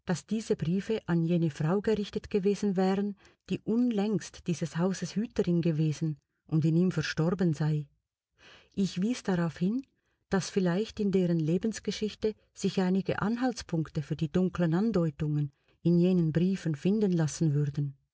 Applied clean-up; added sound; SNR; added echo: none; none; none; none.